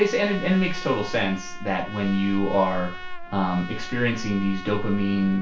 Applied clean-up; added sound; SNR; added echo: none; Trumpet; 14 dB; reverberation time 0.3 s.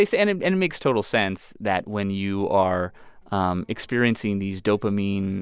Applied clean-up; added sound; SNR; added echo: none; none; none; none.